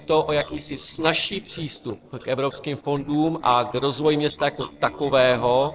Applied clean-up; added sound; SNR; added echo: neural separator model SepFormer DNS4.